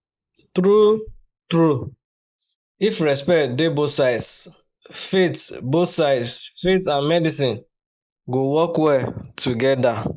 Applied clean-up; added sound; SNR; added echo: neural mask model Resemble Enhance denoiser.